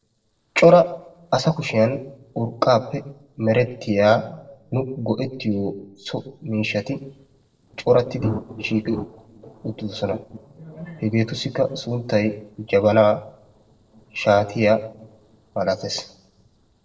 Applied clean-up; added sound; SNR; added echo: neural separator model SepFormer DNS4.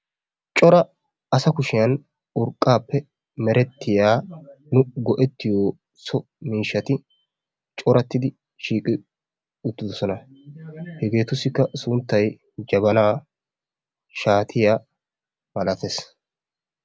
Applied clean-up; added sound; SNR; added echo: none; none; none; none.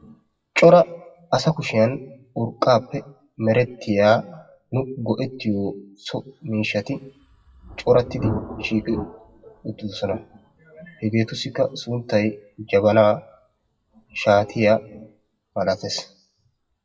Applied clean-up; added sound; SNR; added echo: classical method WPE with log-MMSE.